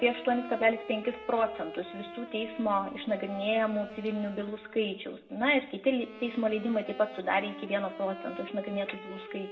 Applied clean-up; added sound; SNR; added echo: none; Wind instrument, woodwind instrument; 14 dB; reverberation time 0.7 s.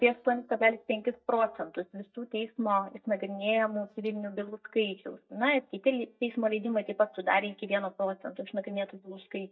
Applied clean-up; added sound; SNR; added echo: neural mask model DeepFilterNet 3.